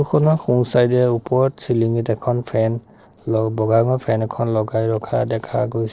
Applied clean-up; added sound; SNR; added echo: neural separator model SepFormer DNS4.